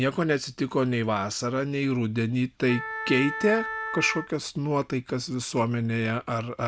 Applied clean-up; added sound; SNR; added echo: none; Wind instrument, woodwind instrument; 8 dB; none.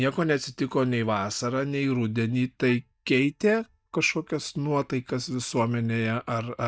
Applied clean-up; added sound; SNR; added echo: neural mask model DeepFilterNet 3.